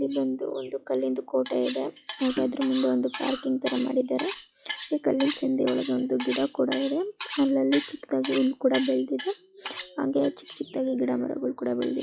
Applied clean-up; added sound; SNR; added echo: classical method log-MMSE.